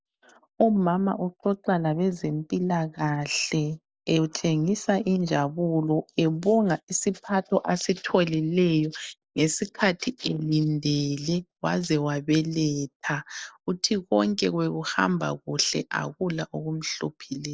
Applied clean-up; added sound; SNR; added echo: none; none; none; none.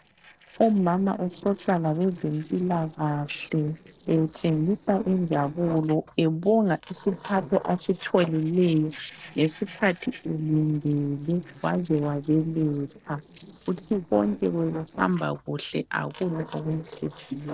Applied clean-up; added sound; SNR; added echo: neural separator model SepFormer DNS4.